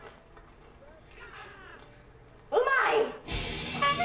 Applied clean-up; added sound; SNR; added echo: none; Bird; 19 dB; reverberation time 0.4 s.